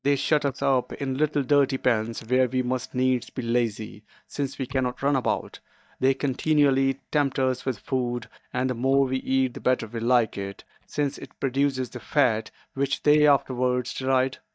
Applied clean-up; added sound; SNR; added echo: neural mask model DeepFilterNet 3.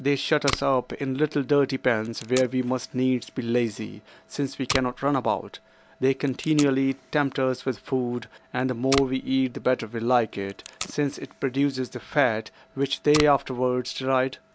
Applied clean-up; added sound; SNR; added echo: none; Packing tape, duct tape; 14 dB; none.